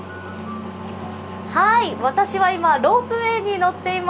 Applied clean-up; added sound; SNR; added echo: none; none; none; none.